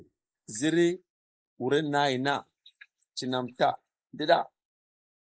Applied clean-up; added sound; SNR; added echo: neural mask model Resemble Enhance denoiser.